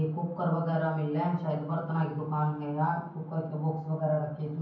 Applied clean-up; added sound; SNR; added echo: none; none; none; reverberation time 0.9 s.